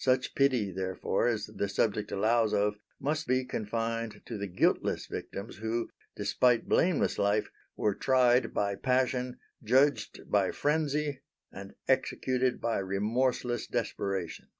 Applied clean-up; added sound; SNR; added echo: none; none; none; none.